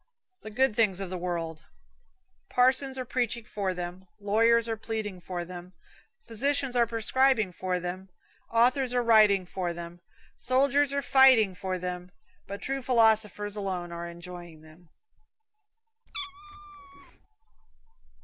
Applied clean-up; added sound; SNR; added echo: none; Meow; 13 dB; none.